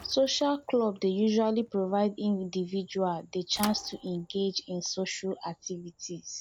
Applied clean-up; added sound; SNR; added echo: none; Thump, thud / Bicycle; 20 dB; none.